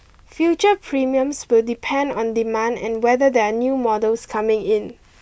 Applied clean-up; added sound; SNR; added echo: none; none; none; none.